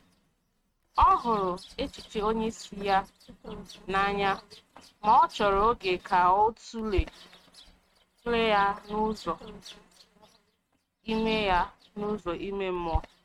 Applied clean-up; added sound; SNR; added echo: neural mask model RNNoise.